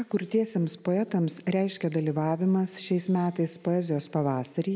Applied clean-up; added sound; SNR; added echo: none; none; none; none.